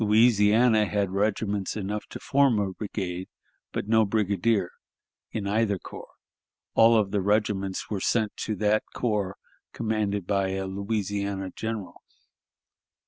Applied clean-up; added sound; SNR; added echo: none; none; none; none.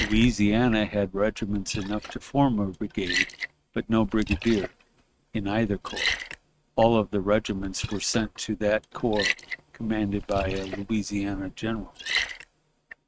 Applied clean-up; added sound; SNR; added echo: neural mask model RNNoise.